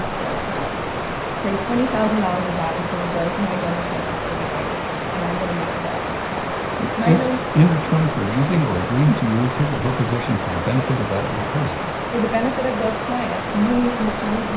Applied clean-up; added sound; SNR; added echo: none; Water; 3 dB; reverberation time 0.5 s.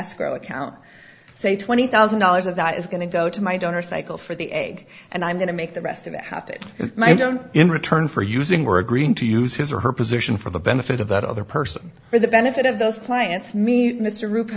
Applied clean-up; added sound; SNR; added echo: none; none; none; none.